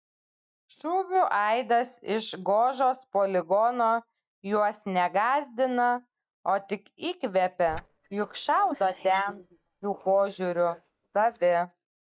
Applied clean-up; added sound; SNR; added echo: neural mask model DeepFilterNet 3.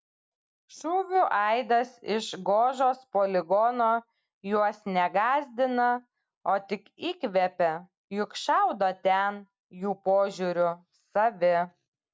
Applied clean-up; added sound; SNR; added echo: none; none; none; none.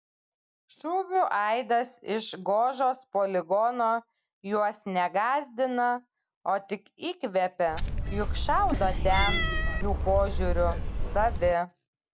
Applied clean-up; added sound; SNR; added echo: none; Cat; -1 dB; none.